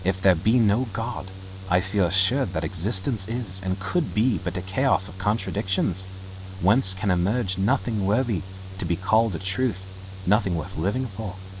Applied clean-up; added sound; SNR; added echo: none; Mechanical fan; 12 dB; none.